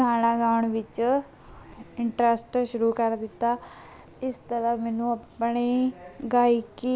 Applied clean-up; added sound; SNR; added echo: none; none; none; none.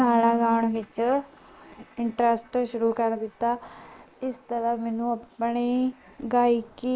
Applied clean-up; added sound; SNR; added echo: neural mask model Resemble Enhance denoiser.